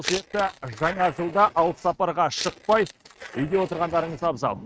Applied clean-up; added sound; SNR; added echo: neural mask model RNNoise.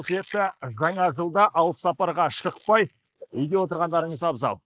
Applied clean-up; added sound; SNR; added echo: neural mask model Resemble Enhance denoiser.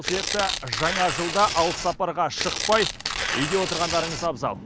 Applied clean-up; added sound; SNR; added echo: none; Tearing; 4 dB; none.